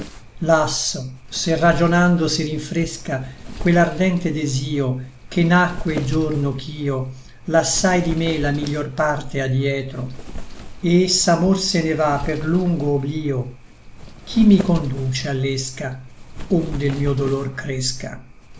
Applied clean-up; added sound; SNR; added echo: none; Wind; 12 dB; none.